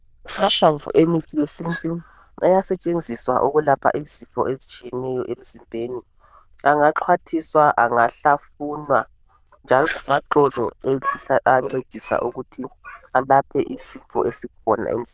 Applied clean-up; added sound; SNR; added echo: neural diffusion model UNIVERSE++.